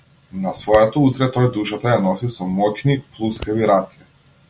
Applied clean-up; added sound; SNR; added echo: none; Scissors; 19 dB; none.